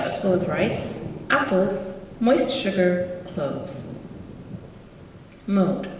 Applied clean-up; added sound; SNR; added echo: none; Thunder / Rain; 13 dB; reverberation time 1.1 s.